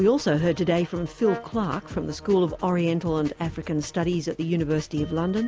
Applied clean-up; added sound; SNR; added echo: none; Brass instrument; 17 dB; none.